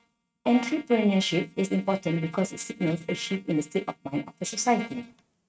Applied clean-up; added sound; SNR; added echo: neural mask model RNNoise.